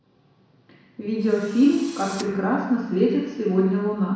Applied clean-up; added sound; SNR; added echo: none; Drill; 19 dB; reverberation time 1.1 s.